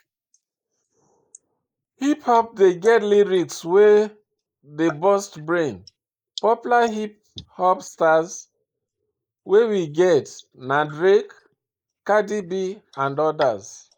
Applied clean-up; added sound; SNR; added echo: neural mask model Resemble Enhance denoiser.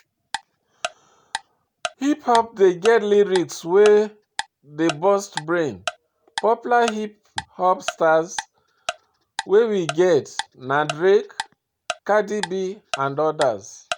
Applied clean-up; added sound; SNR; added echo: none; Tick-tock; 13 dB; none.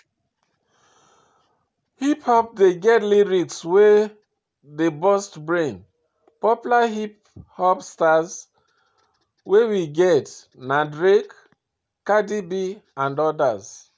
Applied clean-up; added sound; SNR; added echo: none; none; none; none.